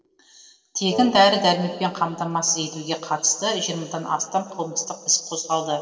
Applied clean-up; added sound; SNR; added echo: neural separator model SepFormer DNS4.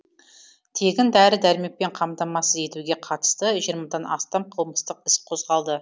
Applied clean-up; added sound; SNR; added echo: none; none; none; none.